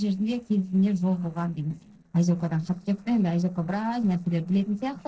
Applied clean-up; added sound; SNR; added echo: neural separator model SepFormer DNS4.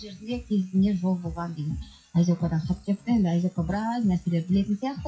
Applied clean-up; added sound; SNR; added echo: classical method WPE with log-MMSE.